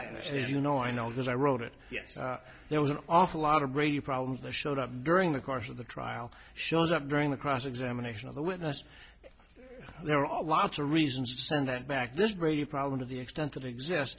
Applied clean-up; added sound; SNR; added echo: none; none; none; none.